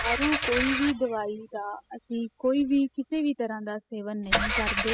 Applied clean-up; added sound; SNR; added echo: classical method spectral subtraction.